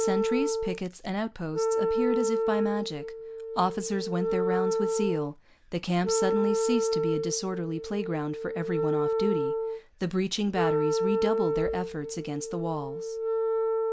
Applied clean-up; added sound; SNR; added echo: none; Wind instrument, woodwind instrument; -2 dB; none.